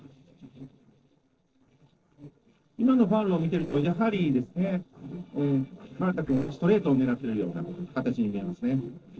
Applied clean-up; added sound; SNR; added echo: neural separator model SepFormer DNS4.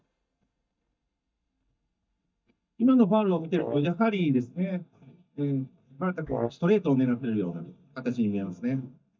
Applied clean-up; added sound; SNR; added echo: neural mask model DeepFilterNet 3.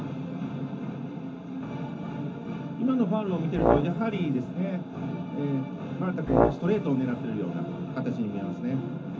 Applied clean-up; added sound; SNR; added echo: none; Brass instrument; -2 dB; reverberation time 0.3 s.